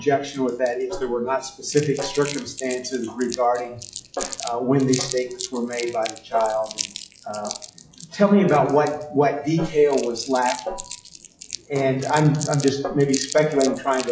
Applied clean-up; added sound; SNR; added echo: classical method log-MMSE.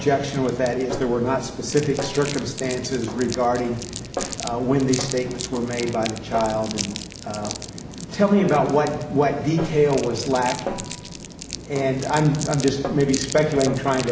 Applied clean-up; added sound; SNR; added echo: none; Crumpling, crinkling + Snare drum; 12 dB; none.